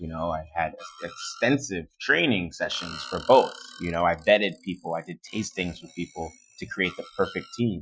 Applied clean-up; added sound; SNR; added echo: classical method Wiener filter.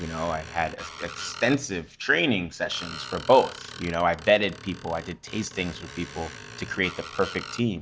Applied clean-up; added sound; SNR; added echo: none; Screech; 15 dB; none.